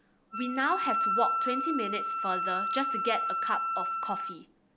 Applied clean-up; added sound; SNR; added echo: none; Wind instrument, woodwind instrument; -2 dB; none.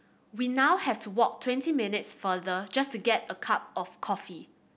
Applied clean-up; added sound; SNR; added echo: none; none; none; none.